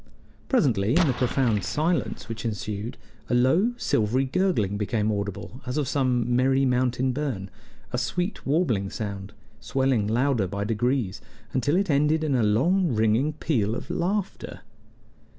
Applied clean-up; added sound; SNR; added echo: none; Explosion; 9 dB; none.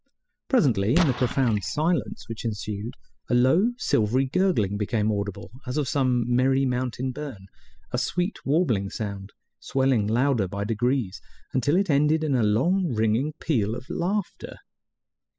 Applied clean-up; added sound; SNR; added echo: classical method spectral subtraction.